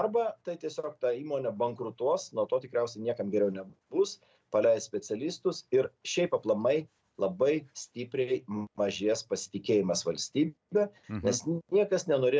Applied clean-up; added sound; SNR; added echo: none; none; none; none.